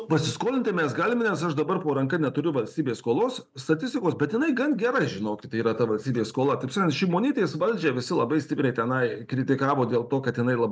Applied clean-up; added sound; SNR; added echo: none; none; none; none.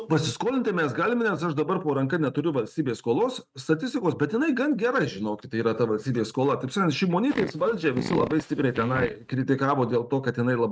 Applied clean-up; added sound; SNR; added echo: neural mask model RNNoise.